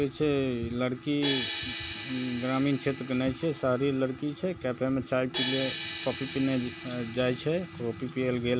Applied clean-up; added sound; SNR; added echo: none; Crash cymbal; 4 dB; none.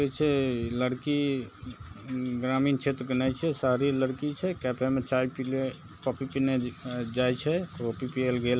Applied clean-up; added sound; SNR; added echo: none; none; none; none.